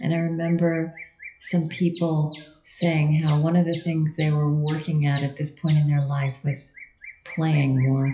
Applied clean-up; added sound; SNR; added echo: classical method WPE with log-MMSE.